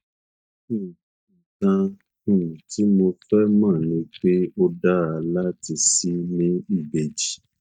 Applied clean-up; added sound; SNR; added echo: neural mask model DeepFilterNet 3.